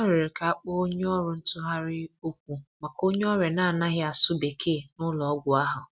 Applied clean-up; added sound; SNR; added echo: none; none; none; none.